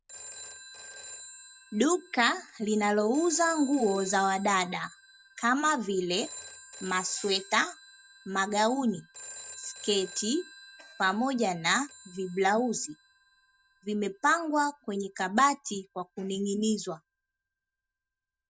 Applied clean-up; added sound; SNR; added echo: none; Telephone; 18 dB; none.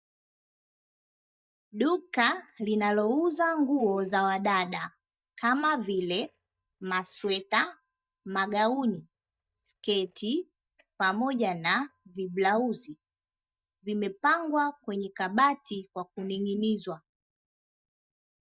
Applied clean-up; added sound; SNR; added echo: neural mask model DeepFilterNet 3.